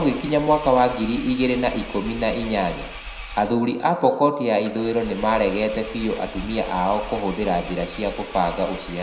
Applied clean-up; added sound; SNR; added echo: none; Engine; 14 dB; reverberation time 0.8 s.